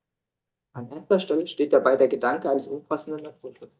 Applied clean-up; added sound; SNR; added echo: neural mask model DeepFilterNet 3.